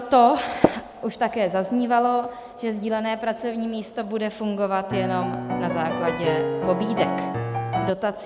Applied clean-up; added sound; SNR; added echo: none; Piano + Tap; 1 dB; none.